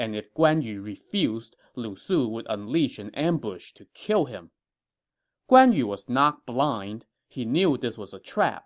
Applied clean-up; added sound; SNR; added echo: none; none; none; none.